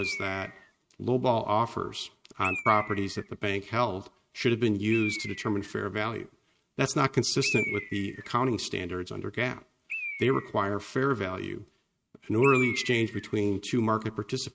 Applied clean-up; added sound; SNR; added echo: neural mask model RNNoise.